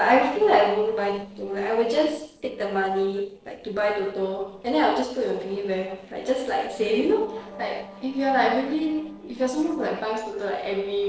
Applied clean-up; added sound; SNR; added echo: neural separator model SepFormer DNS4.